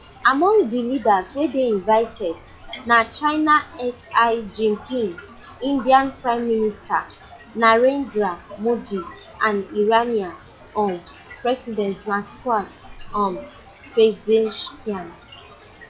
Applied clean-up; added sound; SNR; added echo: classical method log-MMSE.